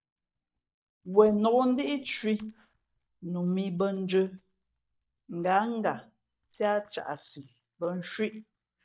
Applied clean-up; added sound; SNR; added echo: neural mask model DeepFilterNet 3.